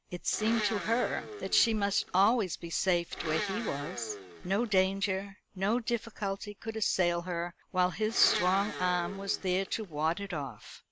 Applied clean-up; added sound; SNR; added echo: none; Domestic sounds, home sounds; 10 dB; none.